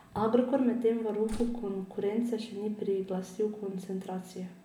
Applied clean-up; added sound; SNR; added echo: none; Slam; 12 dB; none.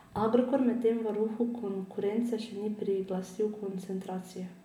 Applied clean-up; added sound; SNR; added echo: none; none; none; none.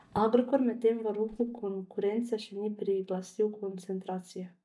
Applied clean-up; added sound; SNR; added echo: neural mask model DeepFilterNet 3.